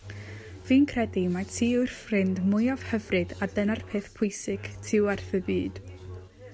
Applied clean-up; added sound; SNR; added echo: none; Bowed string instrument; 14 dB; none.